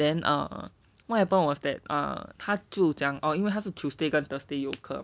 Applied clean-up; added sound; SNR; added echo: none; none; none; none.